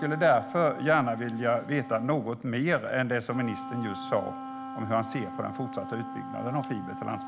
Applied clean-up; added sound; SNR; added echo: none; Wind instrument, woodwind instrument; 11 dB; none.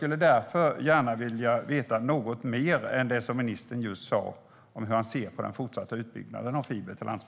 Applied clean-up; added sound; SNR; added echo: none; none; none; none.